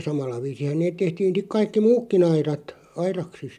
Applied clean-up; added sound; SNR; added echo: none; none; none; none.